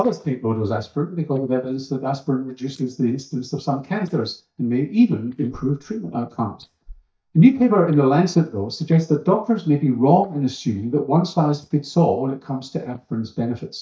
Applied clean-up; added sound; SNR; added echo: neural mask model DeepFilterNet 3.